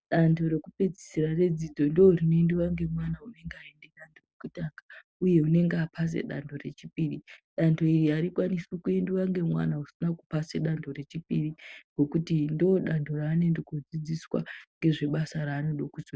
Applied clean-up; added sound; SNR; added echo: none; none; none; none.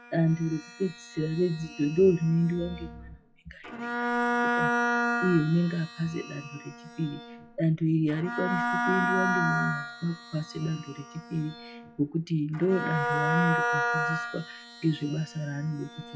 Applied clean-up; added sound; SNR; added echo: classical method log-MMSE.